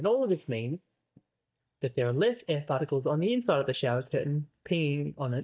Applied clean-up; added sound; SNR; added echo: neural mask model DeepFilterNet 3.